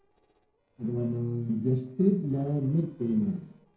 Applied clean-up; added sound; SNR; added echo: neural separator model SepFormer DNS4.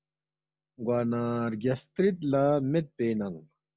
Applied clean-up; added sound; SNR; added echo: none; none; none; none.